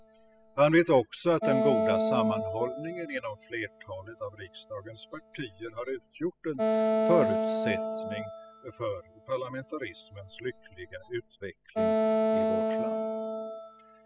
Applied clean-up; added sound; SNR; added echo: classical method spectral subtraction.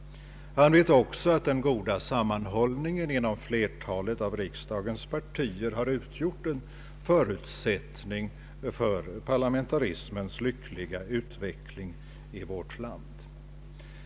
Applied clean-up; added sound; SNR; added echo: none; none; none; none.